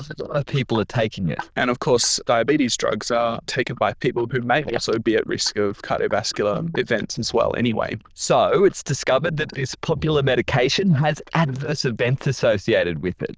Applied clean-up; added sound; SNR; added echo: neural diffusion model UNIVERSE++.